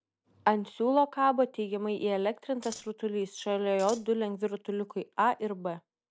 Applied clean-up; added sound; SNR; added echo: none; Scissors; 15 dB; none.